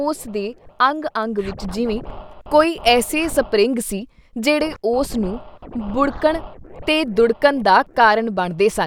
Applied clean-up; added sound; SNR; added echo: none; Scratching (performance technique); 17 dB; none.